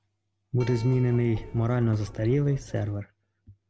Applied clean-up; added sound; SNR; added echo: none; Keyboard (musical); 16 dB; none.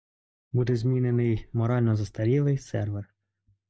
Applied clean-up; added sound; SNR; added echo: neural mask model DeepFilterNet 3.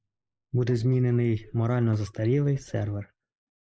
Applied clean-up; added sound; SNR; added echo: neural mask model Resemble Enhance denoiser.